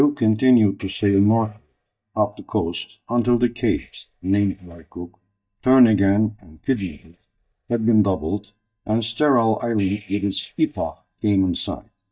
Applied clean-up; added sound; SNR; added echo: neural mask model DeepFilterNet 3.